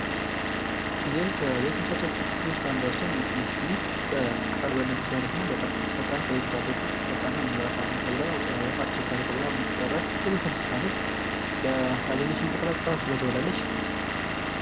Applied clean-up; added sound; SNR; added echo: none; Engine / Vehicle; -3 dB; none.